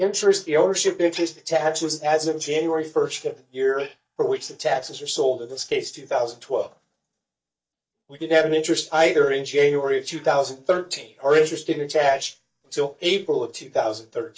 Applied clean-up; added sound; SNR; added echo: neural mask model DeepFilterNet 3.